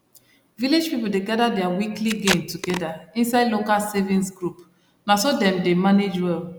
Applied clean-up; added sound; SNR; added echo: none; Packing tape, duct tape; 7 dB; none.